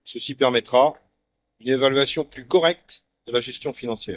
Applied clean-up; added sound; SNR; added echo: neural mask model DeepFilterNet 3.